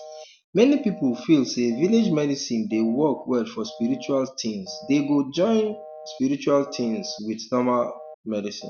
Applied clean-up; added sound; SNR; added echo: none; Telephone; 19 dB; none.